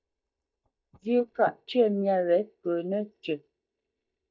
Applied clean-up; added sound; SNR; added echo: neural mask model DeepFilterNet 3.